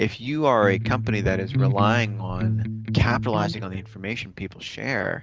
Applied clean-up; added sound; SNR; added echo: none; Electric guitar; 1 dB; none.